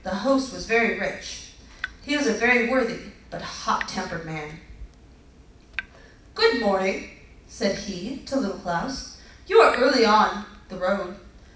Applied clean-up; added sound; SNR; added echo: none; Drip / Water tap, faucet; 19 dB; reverberation time 0.6 s.